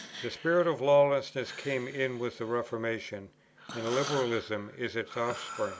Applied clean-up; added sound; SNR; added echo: none; Breathing; 14 dB; none.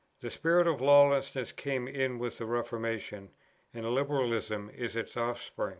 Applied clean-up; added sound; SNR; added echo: none; none; none; none.